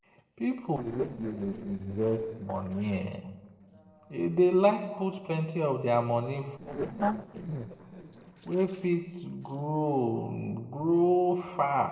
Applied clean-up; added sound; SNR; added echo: neural separator model SepFormer DNS4.